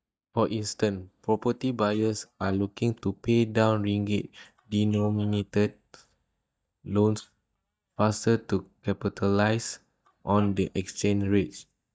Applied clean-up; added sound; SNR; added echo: neural mask model DeepFilterNet 3.